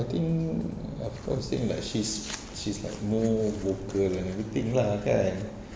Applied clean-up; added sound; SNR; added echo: none; Drum kit; 18 dB; none.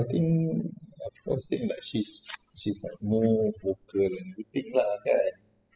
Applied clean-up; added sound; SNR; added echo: classical method spectral subtraction.